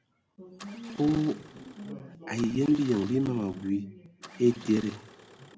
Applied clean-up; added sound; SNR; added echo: none; Engine starting; 20 dB; none.